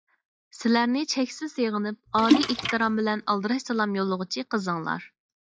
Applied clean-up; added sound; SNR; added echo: classical method log-MMSE.